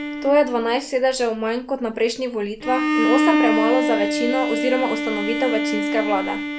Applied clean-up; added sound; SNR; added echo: none; Bowed string instrument; 1 dB; none.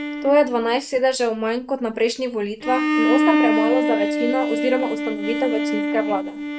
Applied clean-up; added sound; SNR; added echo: neural mask model RNNoise.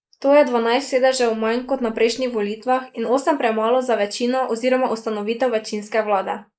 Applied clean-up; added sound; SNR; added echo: neural mask model Resemble Enhance denoiser.